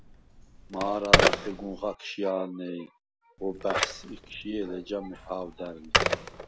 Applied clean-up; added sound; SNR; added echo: none; Telephone; -4 dB; none.